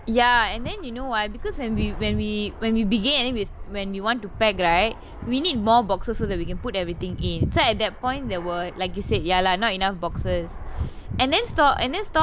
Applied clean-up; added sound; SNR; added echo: none; Fixed-wing aircraft, airplane; 11 dB; none.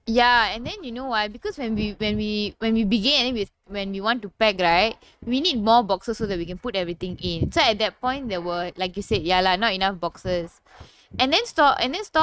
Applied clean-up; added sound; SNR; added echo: neural mask model RNNoise.